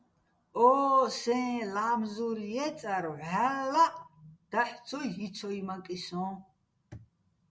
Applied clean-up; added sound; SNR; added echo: none; none; none; none.